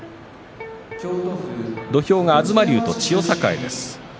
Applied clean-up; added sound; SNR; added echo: none; Electric guitar; 19 dB; none.